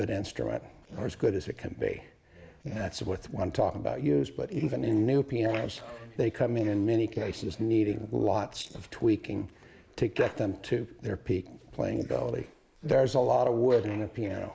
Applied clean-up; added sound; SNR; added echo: neural mask model Resemble Enhance denoiser.